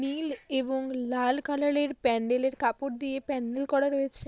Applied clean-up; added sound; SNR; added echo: none; none; none; none.